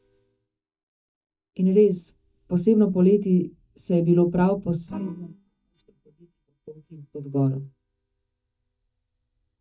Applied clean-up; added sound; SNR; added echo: neural mask model DeepFilterNet 3.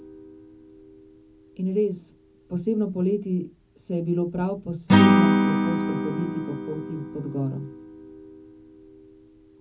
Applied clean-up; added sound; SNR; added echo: none; Acoustic guitar / Strum; -3 dB; reverberation time 0.3 s.